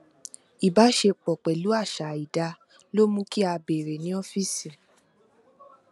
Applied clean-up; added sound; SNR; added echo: none; none; none; none.